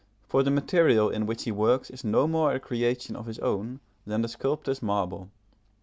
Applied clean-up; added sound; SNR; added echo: none; none; none; none.